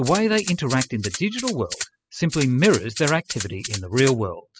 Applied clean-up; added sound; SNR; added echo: classical method spectral subtraction.